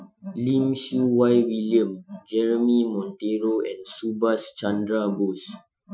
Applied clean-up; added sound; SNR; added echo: classical method Wiener filter.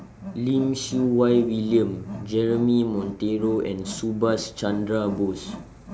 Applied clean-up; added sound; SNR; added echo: none; Wild animals; 13 dB; none.